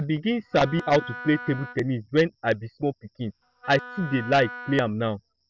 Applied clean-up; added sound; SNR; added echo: none; Wind instrument, woodwind instrument; 15 dB; none.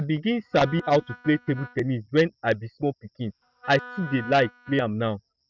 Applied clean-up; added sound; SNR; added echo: neural mask model RNNoise.